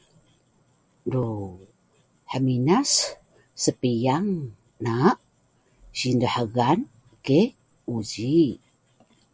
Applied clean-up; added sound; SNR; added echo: none; none; none; none.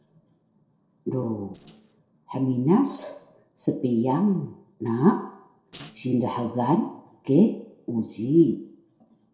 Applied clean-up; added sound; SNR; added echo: neural separator model SepFormer DNS4.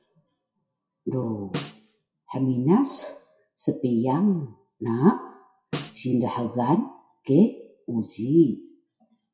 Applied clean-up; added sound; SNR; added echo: classical method WPE with log-MMSE.